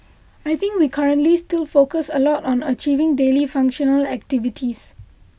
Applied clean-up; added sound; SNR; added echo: none; none; none; none.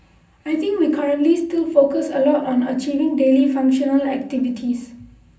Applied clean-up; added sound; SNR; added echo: none; none; none; reverberation time 0.6 s.